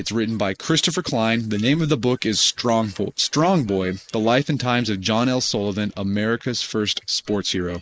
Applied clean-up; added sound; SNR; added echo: neural mask model Resemble Enhance denoiser.